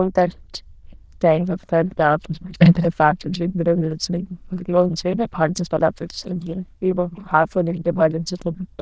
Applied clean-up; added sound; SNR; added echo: neural diffusion model UNIVERSE++.